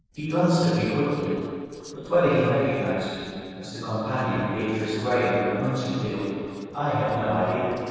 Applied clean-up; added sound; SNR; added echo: neural separator model SepFormer DNS4.